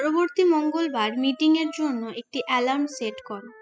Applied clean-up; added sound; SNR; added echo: classical method spectral subtraction.